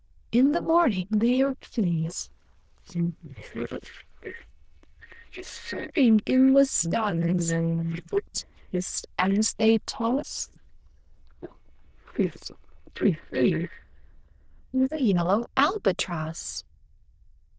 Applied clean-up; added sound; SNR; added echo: neural diffusion model UNIVERSE++.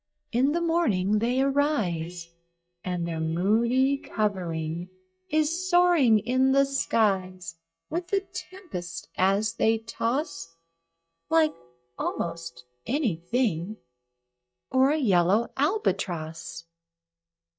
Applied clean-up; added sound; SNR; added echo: neural mask model DeepFilterNet 3.